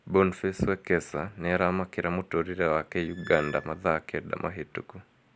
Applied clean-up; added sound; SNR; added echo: none; Squeak; 18 dB; none.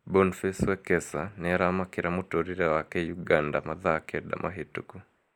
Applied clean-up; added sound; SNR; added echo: neural mask model Resemble Enhance denoiser.